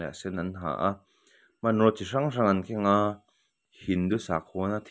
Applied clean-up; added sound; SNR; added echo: none; none; none; none.